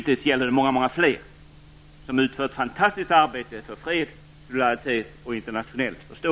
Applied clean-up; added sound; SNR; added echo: none; none; none; none.